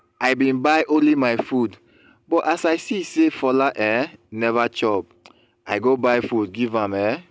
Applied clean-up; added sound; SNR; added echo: none; none; none; none.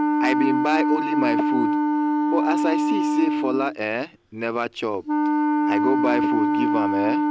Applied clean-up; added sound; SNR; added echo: none; Wind instrument, woodwind instrument; -5 dB; none.